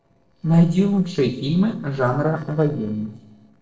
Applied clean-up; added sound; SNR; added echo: neural separator model SepFormer DNS4.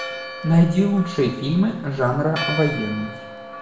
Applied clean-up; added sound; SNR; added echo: none; Church bell; 11 dB; reverberation time 0.8 s.